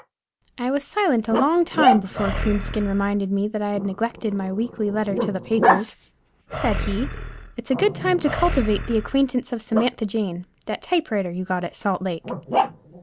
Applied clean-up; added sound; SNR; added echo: none; Animal + Growling; 4 dB; none.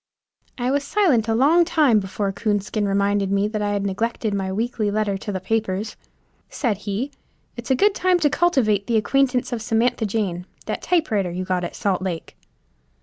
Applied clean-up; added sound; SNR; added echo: none; none; none; none.